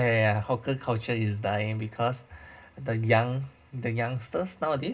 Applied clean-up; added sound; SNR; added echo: none; none; none; reverberation time 0.2 s.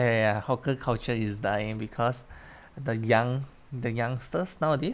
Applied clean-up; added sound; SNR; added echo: none; none; none; none.